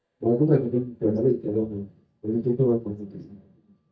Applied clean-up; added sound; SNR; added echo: neural mask model DeepFilterNet 3.